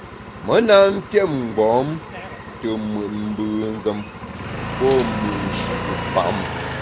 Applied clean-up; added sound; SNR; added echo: none; Engine; 8 dB; none.